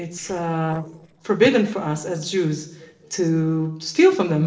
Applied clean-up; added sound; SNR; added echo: neural separator model SepFormer DNS4.